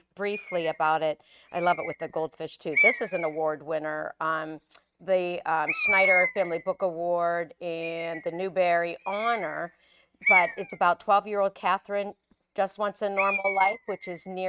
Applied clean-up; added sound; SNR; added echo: neural mask model RNNoise.